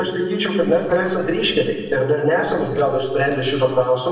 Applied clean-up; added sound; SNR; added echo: neural separator model SepFormer DNS4.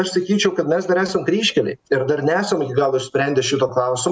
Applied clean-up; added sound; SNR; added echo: none; none; none; none.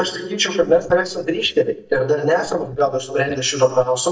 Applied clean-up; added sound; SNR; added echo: neural mask model DeepFilterNet 3.